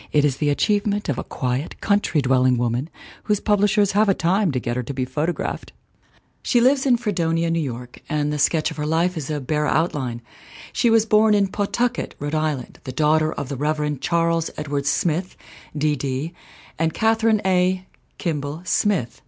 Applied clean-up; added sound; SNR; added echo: none; none; none; none.